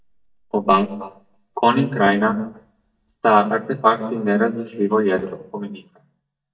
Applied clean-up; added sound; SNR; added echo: neural mask model DeepFilterNet 3.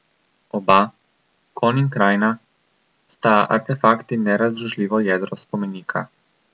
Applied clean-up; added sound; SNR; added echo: none; none; none; none.